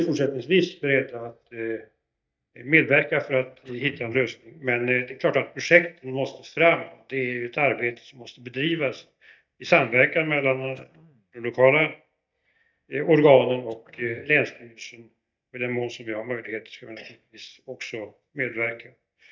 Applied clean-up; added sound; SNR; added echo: neural mask model DeepFilterNet 3.